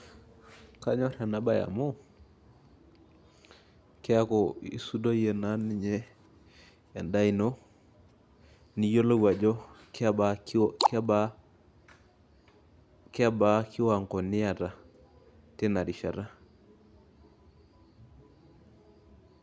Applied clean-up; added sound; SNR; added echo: none; none; none; none.